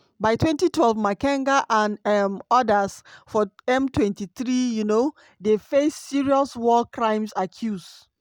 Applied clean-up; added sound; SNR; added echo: none; none; none; none.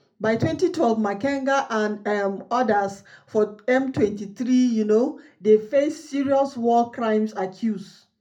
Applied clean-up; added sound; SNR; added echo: none; none; none; reverberation time 0.3 s.